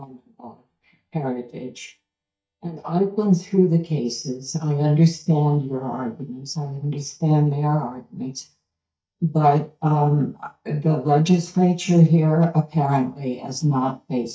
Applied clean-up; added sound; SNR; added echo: neural mask model DeepFilterNet 3.